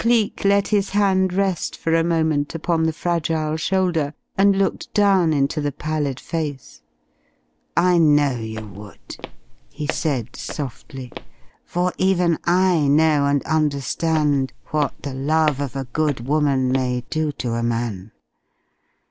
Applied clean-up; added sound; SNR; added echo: none; Walk, footsteps; 13 dB; none.